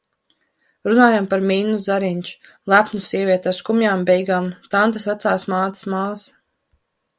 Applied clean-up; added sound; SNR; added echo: none; none; none; none.